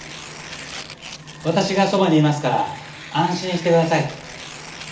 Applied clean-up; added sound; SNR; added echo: none; Tearing; 16 dB; reverberation time 0.4 s.